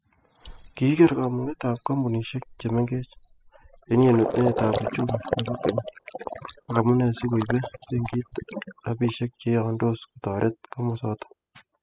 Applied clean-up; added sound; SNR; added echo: classical method spectral subtraction.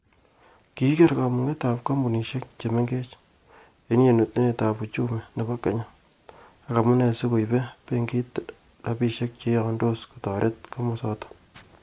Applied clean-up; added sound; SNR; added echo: none; none; none; none.